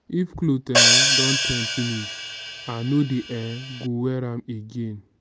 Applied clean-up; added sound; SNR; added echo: none; Hi-hat; -4 dB; none.